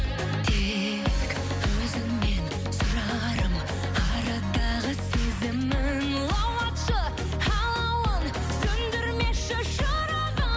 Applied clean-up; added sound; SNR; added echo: none; none; none; none.